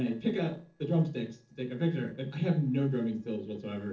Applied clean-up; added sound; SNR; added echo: neural separator model SepFormer DNS4.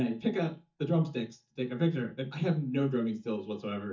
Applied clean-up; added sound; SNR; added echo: neural mask model DeepFilterNet 3.